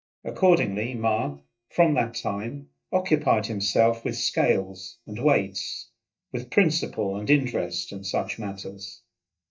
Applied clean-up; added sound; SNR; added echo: neural mask model DeepFilterNet 3.